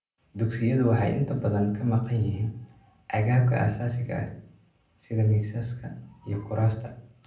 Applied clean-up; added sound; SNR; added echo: none; none; none; reverberation time 0.6 s.